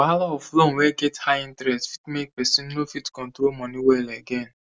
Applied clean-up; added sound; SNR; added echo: none; none; none; none.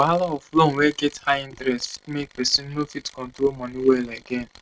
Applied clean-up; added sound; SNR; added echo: neural mask model RNNoise.